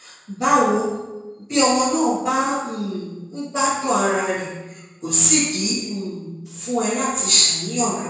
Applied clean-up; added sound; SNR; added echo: none; none; none; reverberation time 1.0 s.